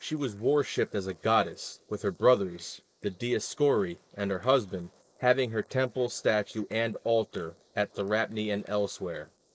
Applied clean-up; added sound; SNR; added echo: neural mask model Resemble Enhance denoiser.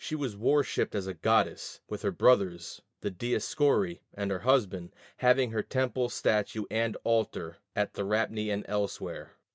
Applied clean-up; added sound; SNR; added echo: none; none; none; none.